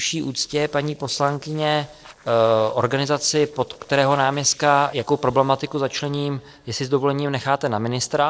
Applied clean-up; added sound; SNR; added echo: neural separator model SepFormer DNS4.